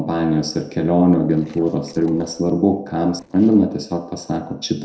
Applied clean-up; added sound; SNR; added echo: neural separator model SepFormer DNS4.